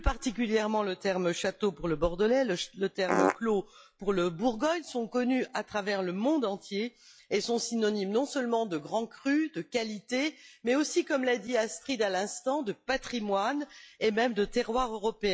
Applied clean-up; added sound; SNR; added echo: classical method log-MMSE.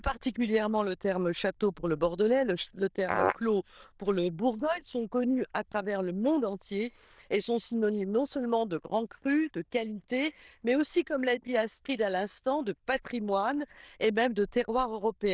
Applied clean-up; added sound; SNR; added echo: neural diffusion model UNIVERSE++.